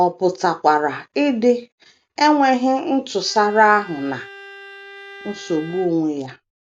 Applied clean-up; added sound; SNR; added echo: none; Bowed string instrument; 20 dB; none.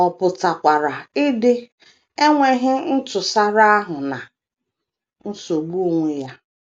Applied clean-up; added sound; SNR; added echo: none; none; none; none.